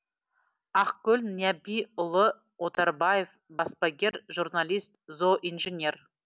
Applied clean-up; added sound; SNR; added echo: none; none; none; none.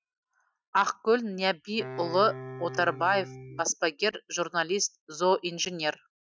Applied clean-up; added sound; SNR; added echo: classical method Wiener filter.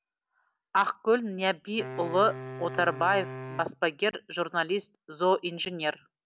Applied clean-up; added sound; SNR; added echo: none; Wind instrument, woodwind instrument; 12 dB; none.